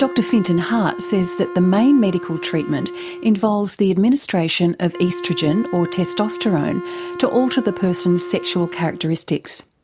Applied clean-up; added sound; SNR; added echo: none; Wind instrument, woodwind instrument; 11 dB; none.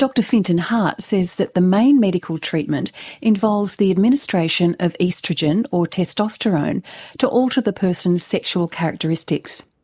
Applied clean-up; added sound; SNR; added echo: neural mask model Resemble Enhance denoiser.